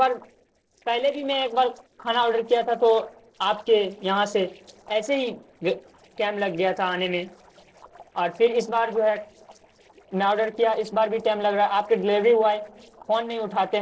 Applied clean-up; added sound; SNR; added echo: neural separator model SepFormer DNS4.